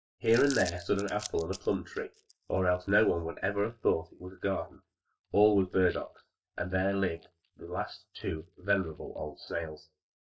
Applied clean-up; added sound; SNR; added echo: neural mask model DeepFilterNet 3.